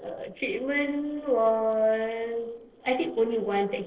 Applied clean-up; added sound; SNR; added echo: neural separator model SepFormer DNS4.